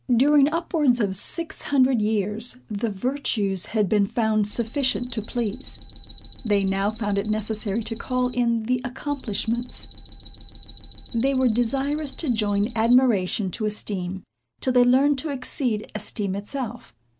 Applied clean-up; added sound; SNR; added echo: none; Alarm; -4 dB; none.